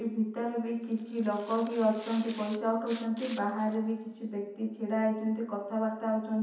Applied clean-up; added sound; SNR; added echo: none; Tearing; 18 dB; reverberation time 0.9 s.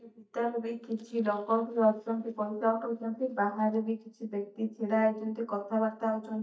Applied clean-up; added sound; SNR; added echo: neural mask model DeepFilterNet 3.